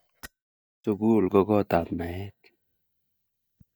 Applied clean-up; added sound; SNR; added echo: neural mask model DeepFilterNet 3.